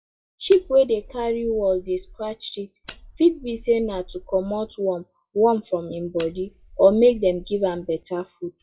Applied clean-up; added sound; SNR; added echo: classical method WPE with log-MMSE.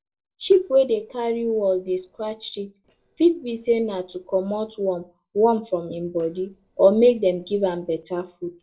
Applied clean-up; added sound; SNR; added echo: neural separator model SepFormer DNS4.